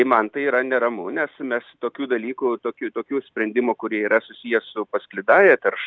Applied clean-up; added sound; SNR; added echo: none; none; none; none.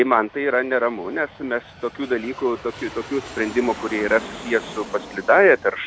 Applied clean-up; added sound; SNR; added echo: none; Aircraft; 16 dB; none.